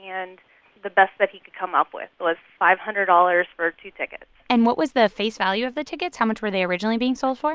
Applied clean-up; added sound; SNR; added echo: none; none; none; none.